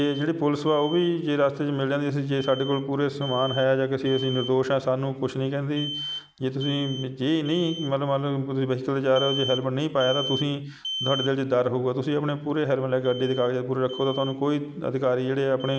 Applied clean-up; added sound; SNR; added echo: none; Alarm; 13 dB; none.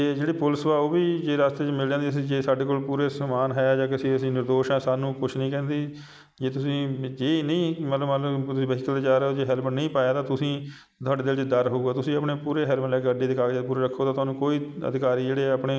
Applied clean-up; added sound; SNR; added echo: none; none; none; none.